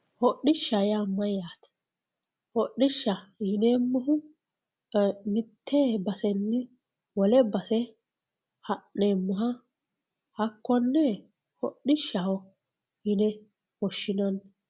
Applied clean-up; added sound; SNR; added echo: none; none; none; none.